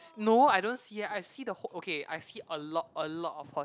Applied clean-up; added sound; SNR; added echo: none; none; none; none.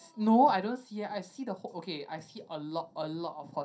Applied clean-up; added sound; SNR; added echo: none; none; none; reverberation time 0.3 s.